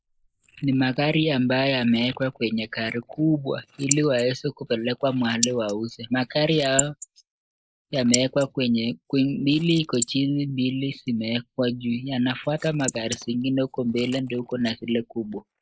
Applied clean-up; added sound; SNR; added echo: neural mask model Resemble Enhance denoiser.